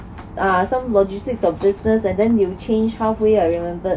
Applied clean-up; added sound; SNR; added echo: none; none; none; none.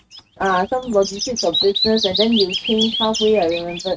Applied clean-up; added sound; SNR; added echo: neural mask model RNNoise.